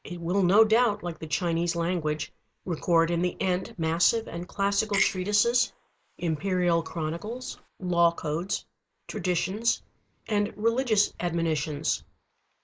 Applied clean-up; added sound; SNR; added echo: neural mask model Resemble Enhance denoiser.